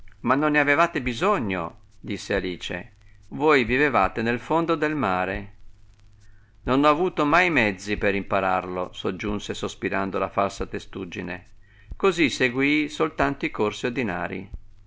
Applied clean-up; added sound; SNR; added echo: none; Crackle; 18 dB; none.